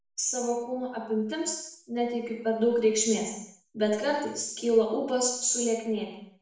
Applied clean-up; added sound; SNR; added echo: none; none; none; reverberation time 0.6 s.